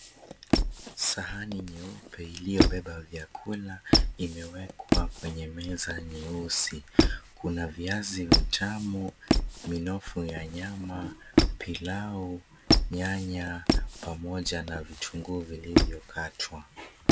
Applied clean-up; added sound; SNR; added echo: none; Squeak; -5 dB; none.